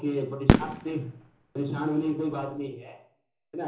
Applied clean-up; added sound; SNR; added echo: none; Fireworks; -3 dB; reverberation time 0.6 s.